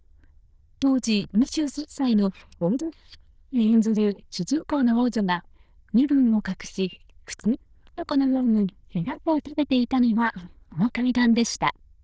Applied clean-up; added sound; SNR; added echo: neural diffusion model UNIVERSE++.